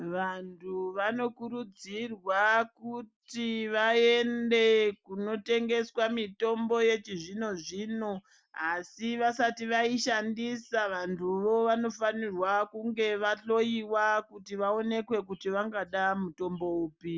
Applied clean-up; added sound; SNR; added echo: none; none; none; none.